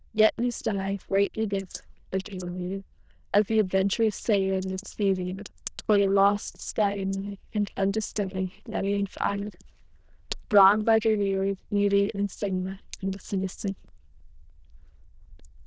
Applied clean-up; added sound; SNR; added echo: neural diffusion model UNIVERSE++.